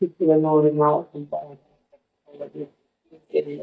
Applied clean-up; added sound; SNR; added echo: neural mask model DeepFilterNet 3.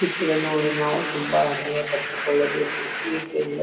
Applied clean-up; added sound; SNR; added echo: none; Domestic sounds, home sounds; 5 dB; reverberation time 2.2 s.